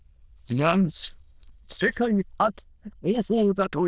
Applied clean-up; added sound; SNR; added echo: neural diffusion model UNIVERSE++.